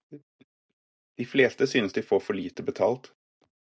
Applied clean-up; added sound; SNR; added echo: none; none; none; none.